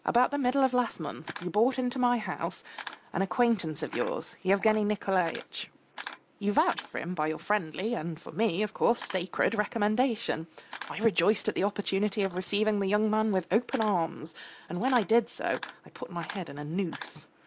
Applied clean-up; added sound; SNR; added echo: neural mask model Resemble Enhance denoiser.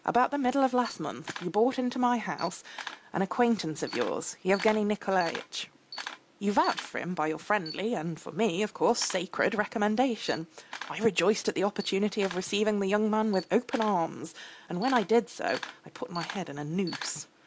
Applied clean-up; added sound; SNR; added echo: none; Camera; 17 dB; none.